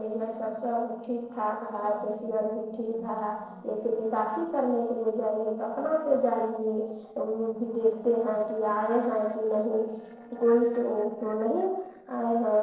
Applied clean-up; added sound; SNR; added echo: neural separator model SepFormer DNS4.